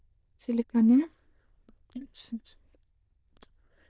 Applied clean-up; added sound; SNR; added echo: neural diffusion model UNIVERSE++.